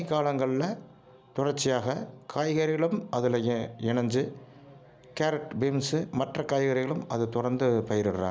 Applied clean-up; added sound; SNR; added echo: none; none; none; none.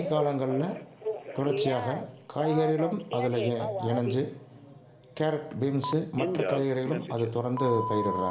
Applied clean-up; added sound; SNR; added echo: none; Telephone; 6 dB; reverberation time 2.0 s.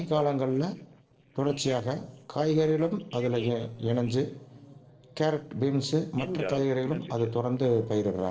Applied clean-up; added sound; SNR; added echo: neural separator model SepFormer DNS4.